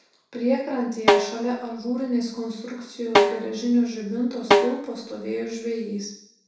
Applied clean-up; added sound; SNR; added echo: none; Snare drum; -3 dB; reverberation time 0.6 s.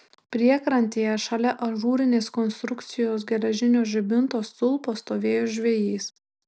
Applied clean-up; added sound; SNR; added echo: none; none; none; none.